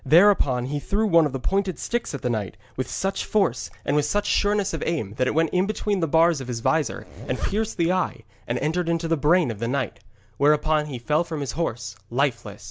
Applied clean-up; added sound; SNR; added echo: none; Zipper (clothing); 12 dB; none.